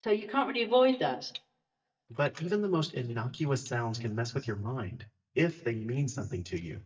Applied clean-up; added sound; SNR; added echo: neural mask model DeepFilterNet 3.